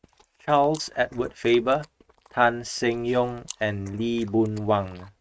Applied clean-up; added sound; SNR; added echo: neural mask model RNNoise.